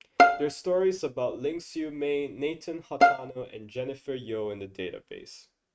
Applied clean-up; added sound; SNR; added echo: neural mask model RNNoise.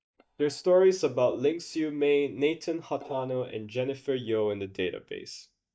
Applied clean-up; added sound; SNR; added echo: neural mask model DeepFilterNet 3.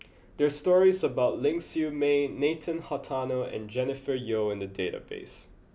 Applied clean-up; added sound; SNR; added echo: none; none; none; none.